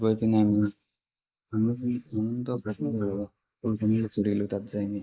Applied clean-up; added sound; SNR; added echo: neural mask model Resemble Enhance denoiser.